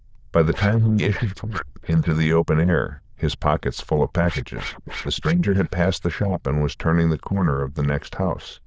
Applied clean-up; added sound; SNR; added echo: neural diffusion model UNIVERSE++.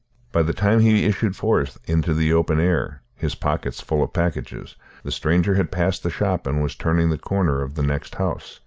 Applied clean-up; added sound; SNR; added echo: none; none; none; none.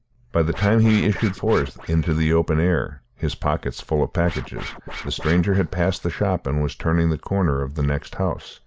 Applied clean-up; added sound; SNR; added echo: neural mask model Resemble Enhance denoiser.